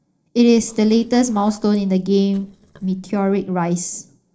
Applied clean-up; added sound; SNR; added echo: neural separator model SepFormer DNS4.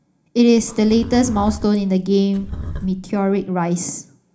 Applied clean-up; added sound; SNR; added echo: none; Livestock, farm animals, working animals; 13 dB; reverberation time 0.4 s.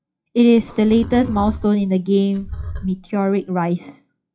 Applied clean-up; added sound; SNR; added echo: classical method WPE with log-MMSE.